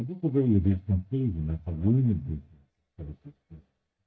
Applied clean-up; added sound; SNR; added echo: neural mask model DeepFilterNet 3.